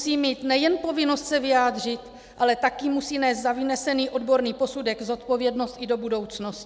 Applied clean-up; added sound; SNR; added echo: none; none; none; none.